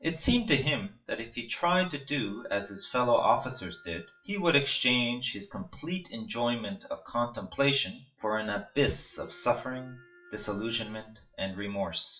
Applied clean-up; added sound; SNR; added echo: classical method WPE with log-MMSE.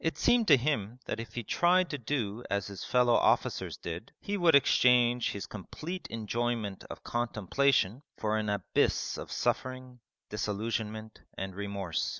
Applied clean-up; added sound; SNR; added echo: none; none; none; none.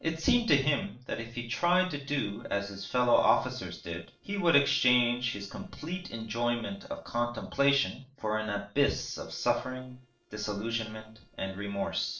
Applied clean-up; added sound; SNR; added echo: neural separator model SepFormer DNS4.